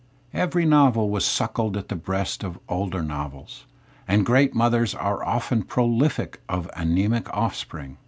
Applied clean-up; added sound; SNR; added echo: none; none; none; none.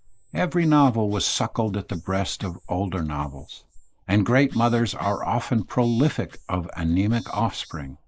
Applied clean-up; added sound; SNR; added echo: neural mask model Resemble Enhance denoiser.